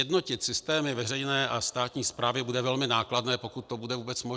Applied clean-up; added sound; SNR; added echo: none; none; none; none.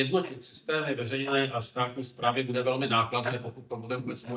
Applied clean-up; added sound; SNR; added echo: neural mask model DeepFilterNet 3.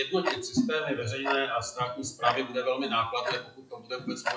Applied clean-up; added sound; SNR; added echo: classical method WPE with log-MMSE.